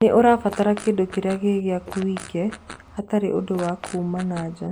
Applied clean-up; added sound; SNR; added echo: none; Fart; 18 dB; none.